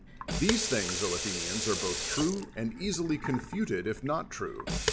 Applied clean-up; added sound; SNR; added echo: none; Sink (filling or washing) / Water tap, faucet; 3 dB; none.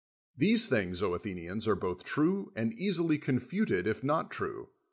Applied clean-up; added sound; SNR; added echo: none; none; none; none.